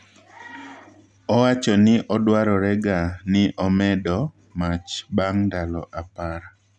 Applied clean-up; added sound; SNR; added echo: none; none; none; none.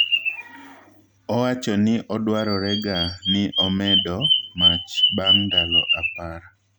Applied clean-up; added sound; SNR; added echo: none; Bird vocalization, bird call, bird song; -2 dB; none.